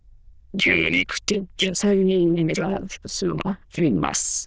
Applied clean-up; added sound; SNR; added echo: neural diffusion model UNIVERSE++.